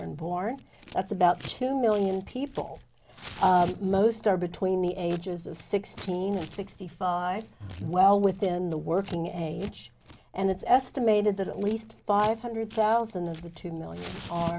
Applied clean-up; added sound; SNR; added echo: none; Scissors; 18 dB; none.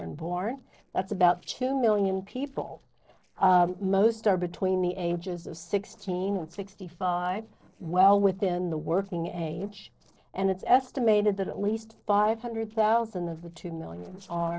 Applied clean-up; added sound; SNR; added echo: neural separator model SepFormer DNS4.